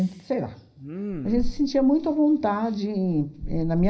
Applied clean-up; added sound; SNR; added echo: none; Respiratory sounds; 8 dB; reverberation time 0.5 s.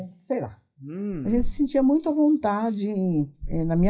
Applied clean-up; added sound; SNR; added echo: classical method WPE with log-MMSE.